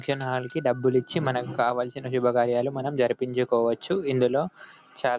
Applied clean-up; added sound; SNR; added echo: none; Bell / Doorbell; 16 dB; none.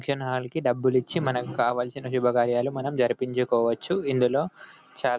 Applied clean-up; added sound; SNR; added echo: none; none; none; none.